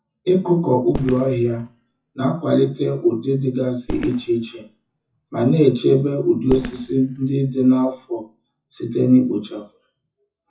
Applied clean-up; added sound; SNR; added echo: classical method WPE with log-MMSE.